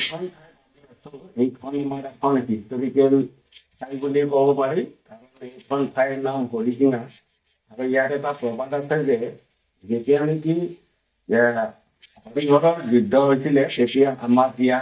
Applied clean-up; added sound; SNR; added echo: neural mask model DeepFilterNet 3.